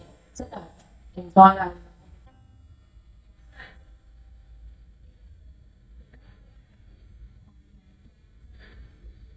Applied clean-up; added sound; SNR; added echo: neural mask model DeepFilterNet 3.